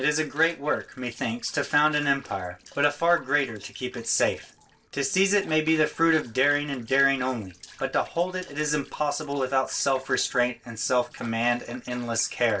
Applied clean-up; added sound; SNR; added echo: neural separator model SepFormer DNS4.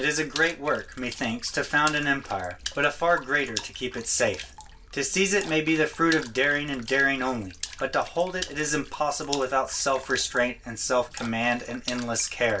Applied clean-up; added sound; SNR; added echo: none; Water / Splash, splatter; 14 dB; reverberation time 0.2 s.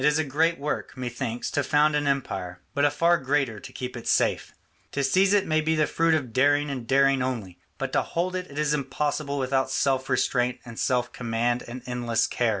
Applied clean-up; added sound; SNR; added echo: none; none; none; none.